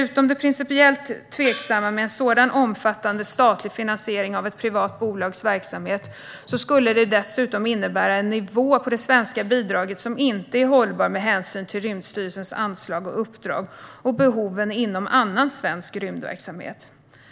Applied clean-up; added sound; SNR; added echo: none; Gong; 15 dB; none.